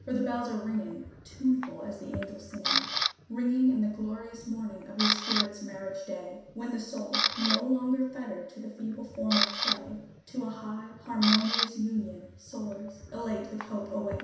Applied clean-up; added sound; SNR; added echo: none; Camera; 3 dB; reverberation time 0.7 s.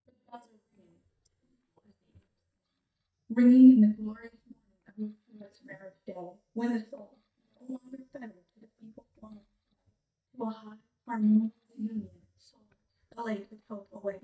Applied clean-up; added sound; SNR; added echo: neural mask model DeepFilterNet 3.